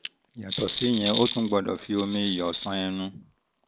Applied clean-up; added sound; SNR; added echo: none; Rattle; 2 dB; none.